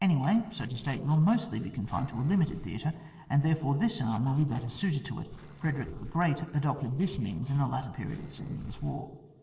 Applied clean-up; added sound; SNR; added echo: neural separator model SepFormer DNS4.